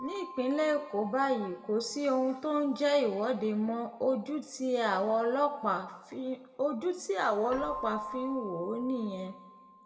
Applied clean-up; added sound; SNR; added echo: none; Keyboard (musical); 16 dB; reverberation time 1.3 s.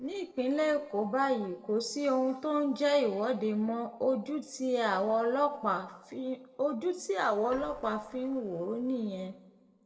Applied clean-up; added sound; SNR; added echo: neural separator model SepFormer DNS4.